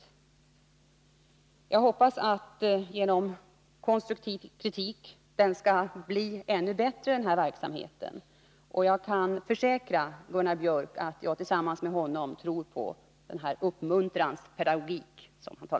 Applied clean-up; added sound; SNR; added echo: none; none; none; none.